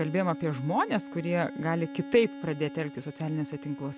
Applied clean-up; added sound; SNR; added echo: none; Bowed string instrument; 13 dB; none.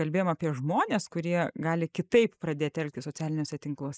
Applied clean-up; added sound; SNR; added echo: neural mask model Resemble Enhance denoiser.